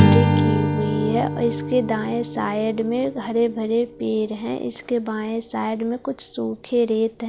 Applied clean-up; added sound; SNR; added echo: none; Strum; 1 dB; none.